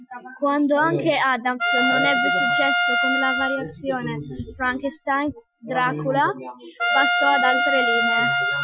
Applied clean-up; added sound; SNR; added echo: classical method Wiener filter.